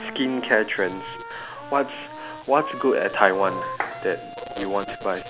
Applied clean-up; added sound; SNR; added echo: none; Wind instrument, woodwind instrument; 12 dB; none.